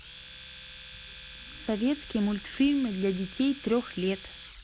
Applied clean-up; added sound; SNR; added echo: none; Domestic sounds, home sounds; 13 dB; none.